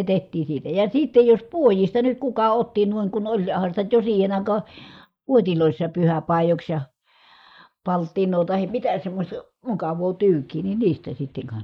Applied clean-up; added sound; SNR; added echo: neural mask model Resemble Enhance denoiser.